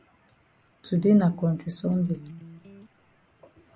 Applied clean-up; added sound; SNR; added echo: none; Electric guitar; 16 dB; none.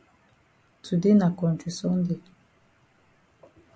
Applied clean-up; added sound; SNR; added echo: none; none; none; none.